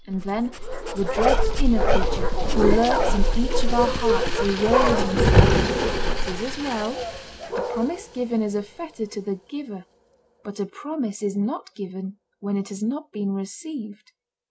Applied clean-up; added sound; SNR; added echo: none; Bark; -4 dB; none.